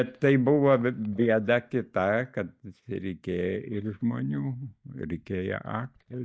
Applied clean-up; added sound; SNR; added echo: neural mask model DeepFilterNet 3.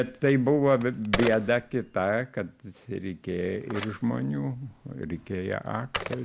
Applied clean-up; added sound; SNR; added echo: none; Telephone; 12 dB; none.